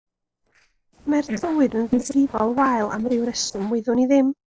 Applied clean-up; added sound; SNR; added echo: neural separator model SepFormer DNS4.